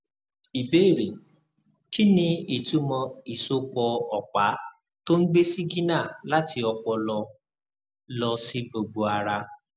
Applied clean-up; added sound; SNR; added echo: none; none; none; none.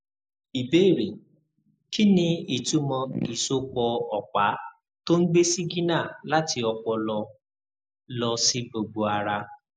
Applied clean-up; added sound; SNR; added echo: neural mask model Resemble Enhance denoiser.